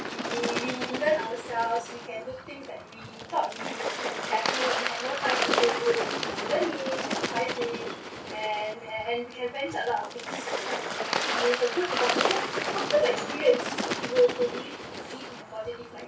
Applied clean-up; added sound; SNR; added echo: none; Water / Bird; 1 dB; reverberation time 0.2 s.